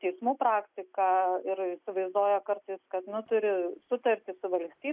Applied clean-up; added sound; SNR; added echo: none; none; none; none.